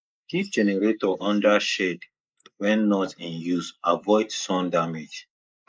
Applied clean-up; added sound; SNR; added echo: neural mask model Resemble Enhance denoiser.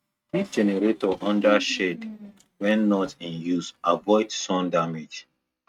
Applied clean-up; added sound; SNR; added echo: neural mask model RNNoise.